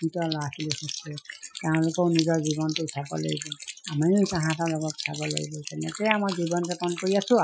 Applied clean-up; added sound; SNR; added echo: classical method Wiener filter.